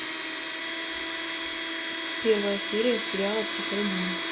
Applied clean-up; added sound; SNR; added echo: none; Domestic sounds, home sounds; 0 dB; none.